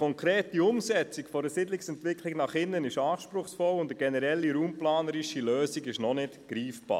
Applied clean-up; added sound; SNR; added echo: none; none; none; none.